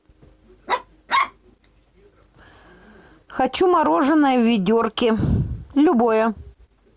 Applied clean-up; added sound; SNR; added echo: none; none; none; none.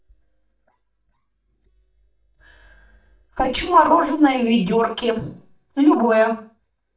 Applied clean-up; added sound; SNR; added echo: neural mask model DeepFilterNet 3.